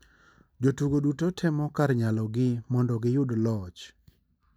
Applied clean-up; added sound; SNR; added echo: none; none; none; none.